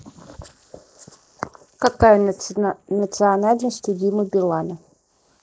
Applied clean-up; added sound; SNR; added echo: neural mask model Resemble Enhance denoiser.